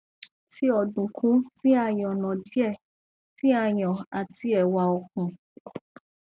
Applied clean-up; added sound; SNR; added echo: none; none; none; none.